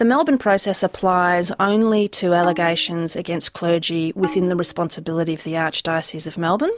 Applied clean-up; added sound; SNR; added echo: none; Tabla; 16 dB; none.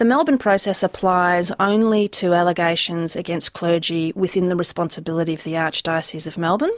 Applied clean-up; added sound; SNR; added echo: none; none; none; none.